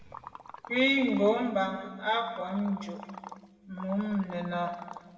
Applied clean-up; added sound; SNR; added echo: none; Liquid; 16 dB; reverberation time 1.8 s.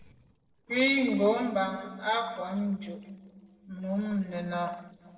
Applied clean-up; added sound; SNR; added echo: neural separator model SepFormer DNS4.